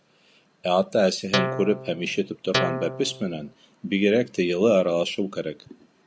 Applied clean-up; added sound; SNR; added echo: none; Guitar; 4 dB; none.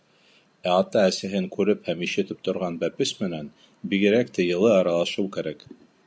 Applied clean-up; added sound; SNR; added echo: none; none; none; none.